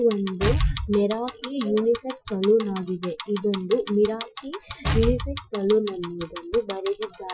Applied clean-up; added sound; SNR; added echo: classical method Wiener filter.